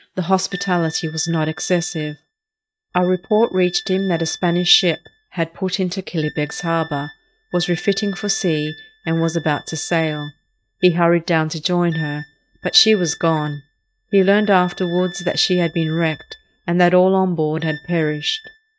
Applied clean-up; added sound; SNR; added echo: neural mask model RNNoise.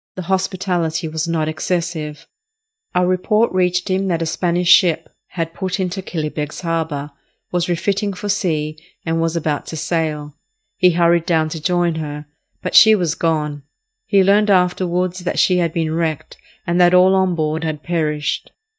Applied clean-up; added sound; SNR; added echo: neural mask model DeepFilterNet 3.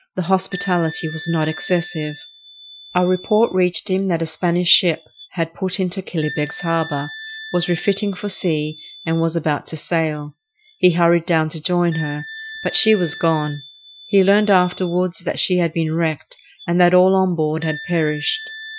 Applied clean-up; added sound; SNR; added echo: classical method Wiener filter.